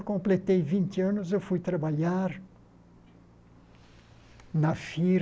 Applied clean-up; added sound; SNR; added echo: none; none; none; none.